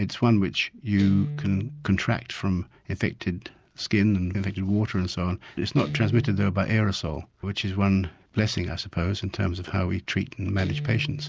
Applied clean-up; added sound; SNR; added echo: none; Guitar; 14 dB; none.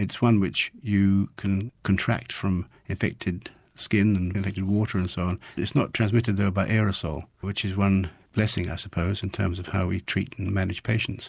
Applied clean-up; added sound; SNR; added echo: none; none; none; none.